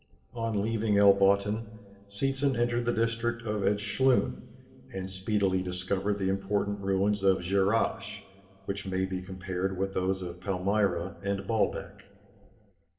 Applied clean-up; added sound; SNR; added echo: none; none; none; reverberation time 2.6 s.